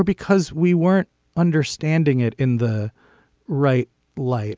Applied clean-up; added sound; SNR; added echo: none; none; none; none.